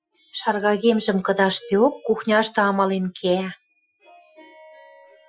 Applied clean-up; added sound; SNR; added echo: classical method Wiener filter.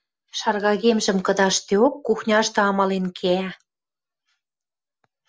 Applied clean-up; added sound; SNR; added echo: none; none; none; none.